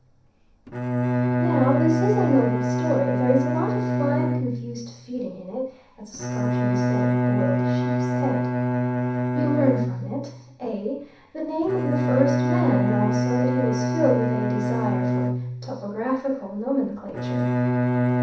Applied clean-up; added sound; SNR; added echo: none; Bowed string instrument; -3 dB; reverberation time 0.7 s.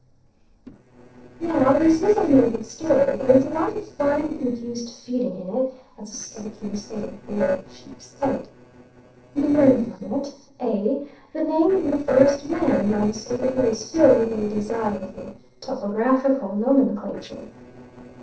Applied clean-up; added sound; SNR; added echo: neural separator model SepFormer DNS4.